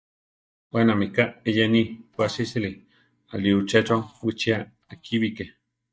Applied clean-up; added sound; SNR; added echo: neural mask model DeepFilterNet 3.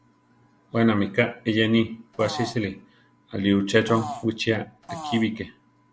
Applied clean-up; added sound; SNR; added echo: none; Fart; 11 dB; none.